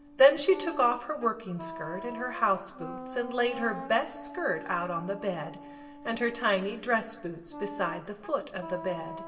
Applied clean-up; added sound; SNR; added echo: none; Wind instrument, woodwind instrument; 13 dB; reverberation time 0.8 s.